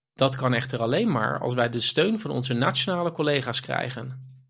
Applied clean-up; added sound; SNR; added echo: none; none; none; none.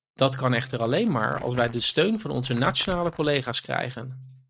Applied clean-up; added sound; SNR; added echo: neural mask model RNNoise.